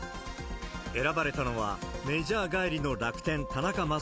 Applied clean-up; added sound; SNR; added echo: none; none; none; none.